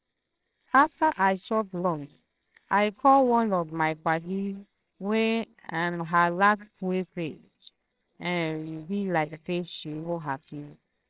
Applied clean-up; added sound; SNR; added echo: neural separator model SepFormer WHAMR!.